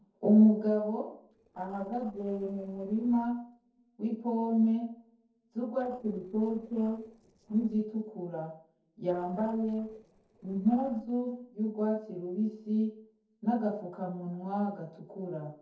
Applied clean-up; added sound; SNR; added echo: neural separator model SepFormer DNS4.